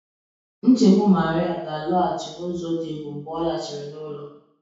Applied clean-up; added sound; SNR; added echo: none; none; none; reverberation time 0.6 s.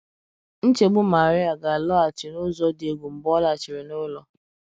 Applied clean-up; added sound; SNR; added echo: none; none; none; none.